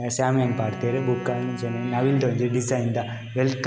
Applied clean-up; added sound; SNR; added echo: none; Wind instrument, woodwind instrument; 14 dB; none.